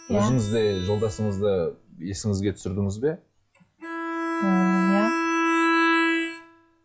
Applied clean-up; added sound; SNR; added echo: classical method log-MMSE.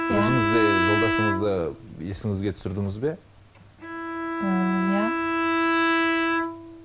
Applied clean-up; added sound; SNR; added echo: none; Bowed string instrument; -2 dB; none.